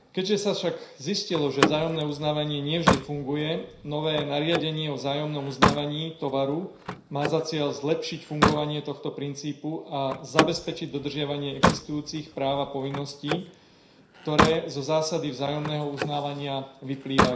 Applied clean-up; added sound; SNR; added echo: none; Slam; 2 dB; reverberation time 0.5 s.